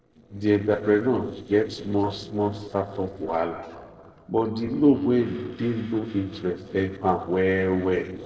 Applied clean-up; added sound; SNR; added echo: neural separator model SepFormer DNS4.